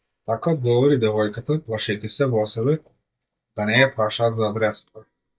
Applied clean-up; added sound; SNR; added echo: neural mask model DeepFilterNet 3.